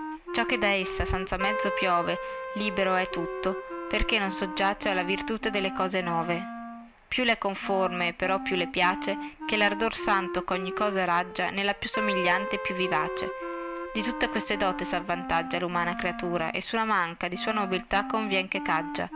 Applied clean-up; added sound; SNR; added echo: none; Wind instrument, woodwind instrument + Keyboard (musical); 7 dB; none.